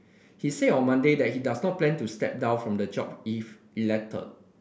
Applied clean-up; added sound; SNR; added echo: none; none; none; none.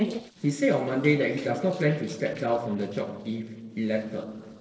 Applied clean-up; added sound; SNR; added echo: neural separator model SepFormer DNS4.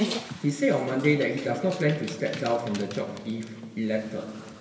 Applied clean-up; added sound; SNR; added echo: none; Dog; 10 dB; reverberation time 1.9 s.